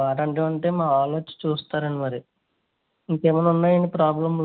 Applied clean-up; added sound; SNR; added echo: none; none; none; none.